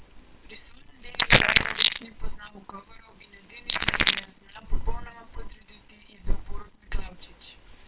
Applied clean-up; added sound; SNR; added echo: neural separator model SepFormer WHAMR!.